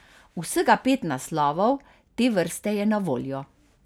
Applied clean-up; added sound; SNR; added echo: none; none; none; none.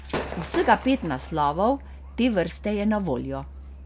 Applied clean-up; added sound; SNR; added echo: none; Musical instrument + Gunshot, gunfire / Fireworks; 11 dB; none.